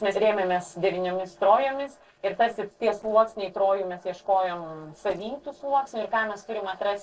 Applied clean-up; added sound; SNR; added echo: neural separator model SepFormer DNS4.